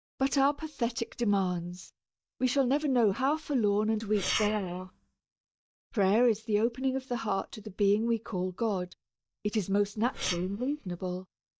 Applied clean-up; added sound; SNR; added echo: neural mask model DeepFilterNet 3.